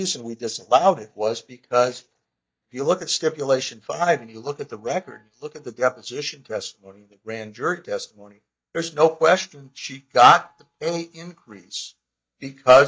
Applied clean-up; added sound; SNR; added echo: neural mask model DeepFilterNet 3.